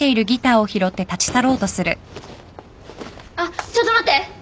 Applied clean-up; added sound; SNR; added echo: none; none; none; none.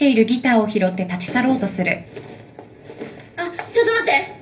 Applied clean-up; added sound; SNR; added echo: none; none; none; reverberation time 0.3 s.